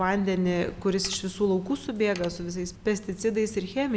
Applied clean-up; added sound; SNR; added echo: none; Mechanisms; 17 dB; none.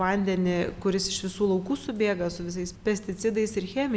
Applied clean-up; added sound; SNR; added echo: none; none; none; none.